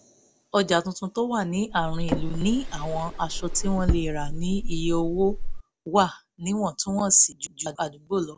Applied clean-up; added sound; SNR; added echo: none; Drawer open or close; 1 dB; none.